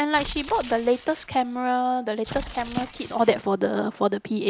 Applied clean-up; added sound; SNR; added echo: none; Tearing; 16 dB; none.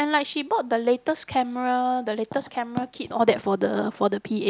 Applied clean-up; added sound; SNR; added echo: none; none; none; none.